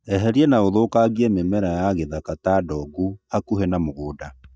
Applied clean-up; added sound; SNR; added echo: neural mask model DeepFilterNet 3.